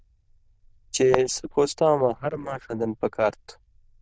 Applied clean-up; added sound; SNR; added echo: neural diffusion model UNIVERSE++.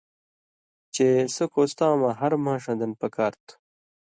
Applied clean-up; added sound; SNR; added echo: none; none; none; none.